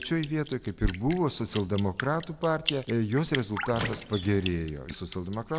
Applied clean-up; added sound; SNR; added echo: none; Squeak + Drip; 8 dB; none.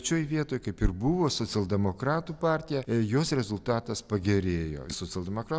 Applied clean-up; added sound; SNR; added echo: none; none; none; none.